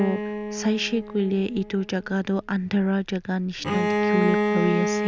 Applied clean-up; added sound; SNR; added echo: none; Bowed string instrument; 2 dB; none.